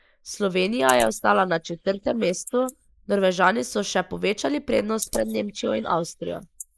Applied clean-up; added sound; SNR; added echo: neural mask model Resemble Enhance denoiser.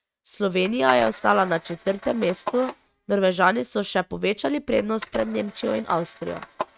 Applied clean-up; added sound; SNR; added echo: neural mask model RNNoise.